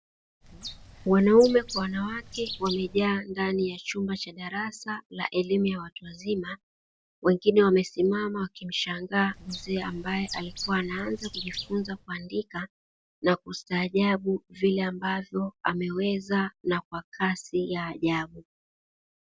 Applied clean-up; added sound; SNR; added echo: none; Bird; 13 dB; none.